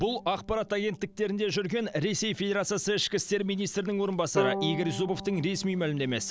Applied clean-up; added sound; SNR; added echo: none; Bowed string instrument; 10 dB; none.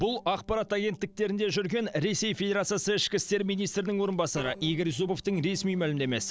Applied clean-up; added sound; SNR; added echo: neural separator model SepFormer DNS4.